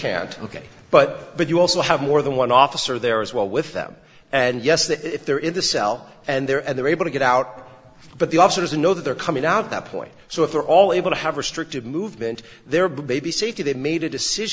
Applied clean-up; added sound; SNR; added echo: none; none; none; none.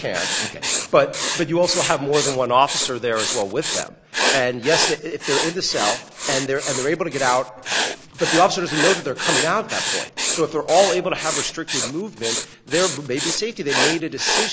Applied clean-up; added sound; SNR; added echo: none; Writing; 3 dB; none.